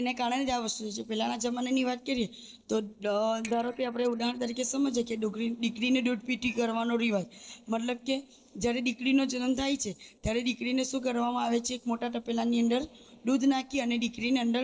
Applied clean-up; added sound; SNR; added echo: neural separator model SepFormer DNS4.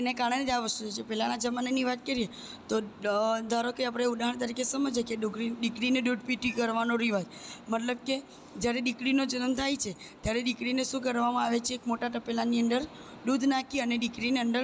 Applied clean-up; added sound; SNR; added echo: none; none; none; none.